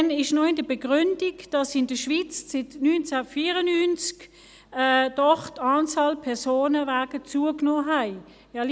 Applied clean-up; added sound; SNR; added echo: none; none; none; none.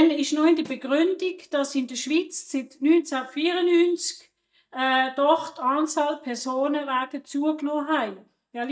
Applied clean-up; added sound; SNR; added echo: neural mask model DeepFilterNet 3.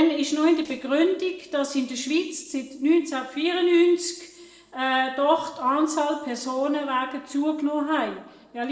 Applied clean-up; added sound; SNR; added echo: neural separator model SepFormer DNS4.